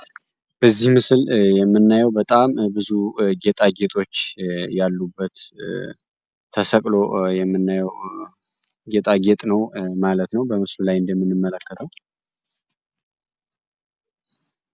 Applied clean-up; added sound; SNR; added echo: none; none; none; none.